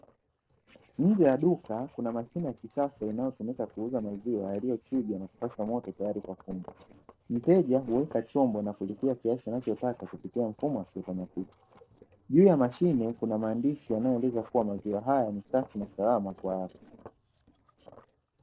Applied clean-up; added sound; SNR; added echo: neural separator model SepFormer DNS4.